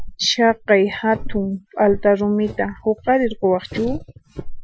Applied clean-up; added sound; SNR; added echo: classical method Wiener filter.